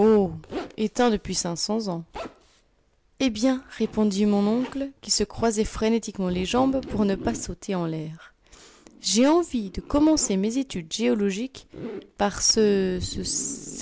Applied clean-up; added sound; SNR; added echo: none; Zipper (clothing); 17 dB; none.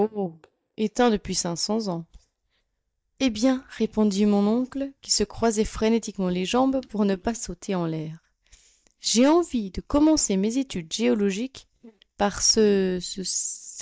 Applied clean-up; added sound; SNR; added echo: neural mask model DeepFilterNet 3.